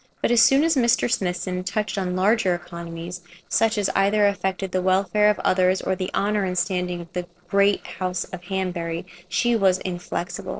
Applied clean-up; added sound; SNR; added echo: neural separator model SepFormer DNS4.